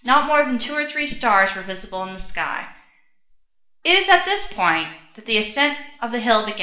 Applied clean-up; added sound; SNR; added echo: none; none; none; reverberation time 0.6 s.